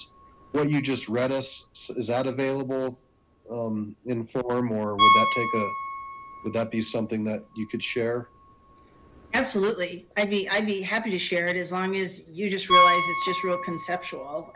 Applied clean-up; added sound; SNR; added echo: none; Piano; 1 dB; none.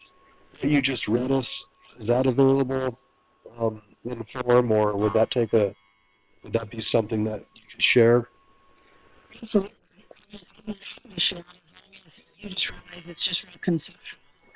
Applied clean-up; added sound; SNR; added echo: neural separator model SepFormer WHAM!.